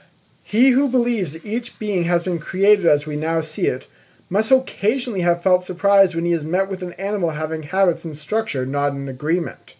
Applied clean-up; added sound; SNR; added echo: neural mask model Resemble Enhance denoiser.